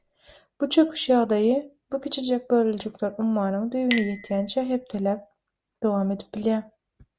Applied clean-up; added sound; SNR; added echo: none; Chink, clink; 15 dB; none.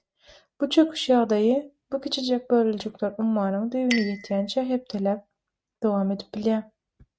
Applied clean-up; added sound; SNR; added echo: neural mask model RNNoise.